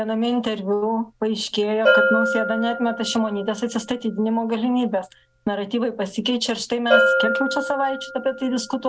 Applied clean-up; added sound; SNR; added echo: none; Bell; 2 dB; none.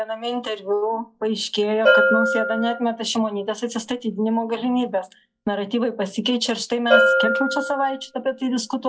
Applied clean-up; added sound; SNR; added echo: classical method log-MMSE.